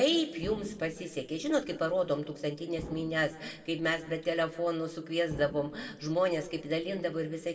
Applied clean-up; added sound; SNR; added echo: none; Explosion; 18 dB; reverberation time 1.1 s.